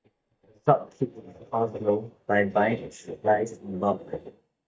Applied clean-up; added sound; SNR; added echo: neural mask model DeepFilterNet 3.